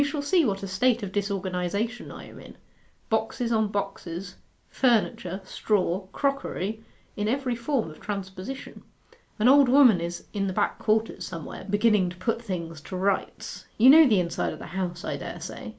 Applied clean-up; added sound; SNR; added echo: none; none; none; none.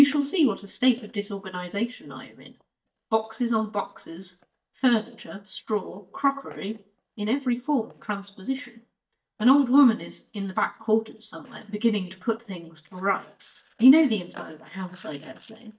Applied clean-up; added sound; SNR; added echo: neural mask model DeepFilterNet 3.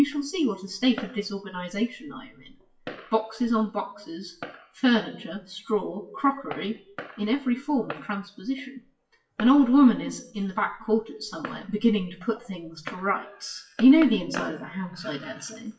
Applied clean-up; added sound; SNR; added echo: classical method WPE with log-MMSE.